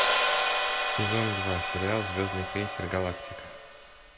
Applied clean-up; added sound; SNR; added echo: none; Hi-hat; -3 dB; none.